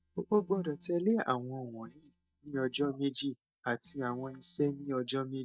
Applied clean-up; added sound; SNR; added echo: neural mask model DeepFilterNet 3.